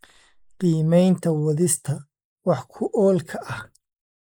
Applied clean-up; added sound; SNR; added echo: neural mask model Resemble Enhance denoiser.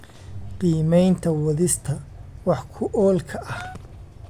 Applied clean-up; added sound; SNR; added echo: none; Wind instrument, woodwind instrument; 18 dB; none.